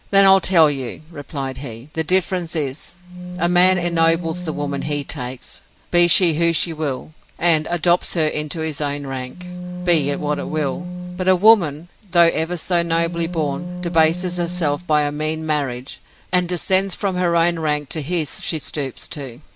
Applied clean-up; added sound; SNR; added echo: none; Wind instrument, woodwind instrument; 9 dB; none.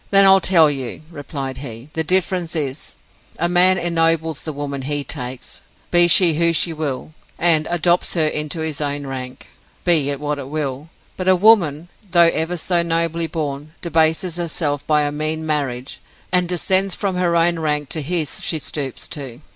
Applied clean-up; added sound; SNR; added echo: none; none; none; none.